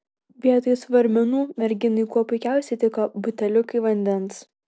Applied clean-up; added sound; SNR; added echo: none; none; none; none.